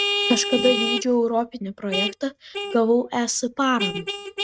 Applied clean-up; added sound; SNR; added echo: neural mask model RNNoise.